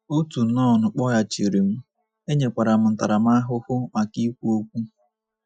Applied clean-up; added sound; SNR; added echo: classical method Wiener filter.